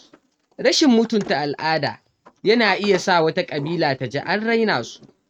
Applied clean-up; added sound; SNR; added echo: neural mask model RNNoise.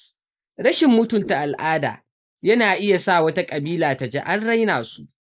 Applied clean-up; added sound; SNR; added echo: neural mask model Resemble Enhance denoiser.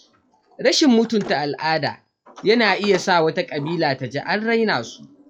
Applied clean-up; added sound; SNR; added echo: classical method log-MMSE.